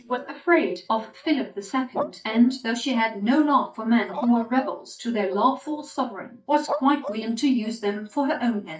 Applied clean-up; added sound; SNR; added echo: neural mask model DeepFilterNet 3.